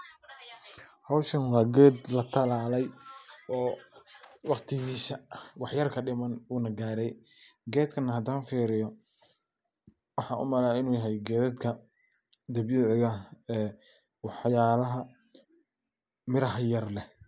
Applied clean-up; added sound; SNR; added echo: none; none; none; none.